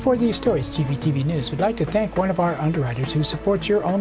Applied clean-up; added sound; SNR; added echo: none; none; none; none.